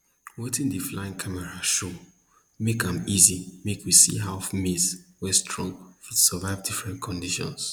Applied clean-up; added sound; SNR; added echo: none; none; none; none.